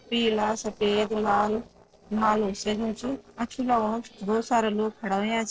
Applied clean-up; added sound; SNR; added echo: neural separator model SepFormer DNS4.